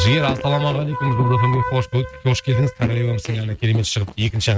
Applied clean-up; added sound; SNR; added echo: neural mask model RNNoise.